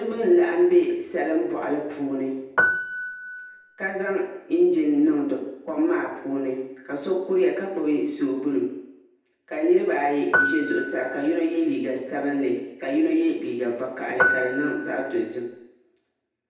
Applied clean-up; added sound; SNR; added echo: none; Piano; 2 dB; reverberation time 0.8 s.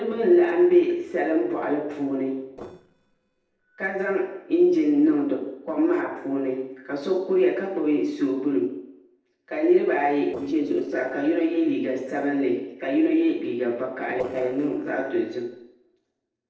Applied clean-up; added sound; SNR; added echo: neural separator model SepFormer DNS4.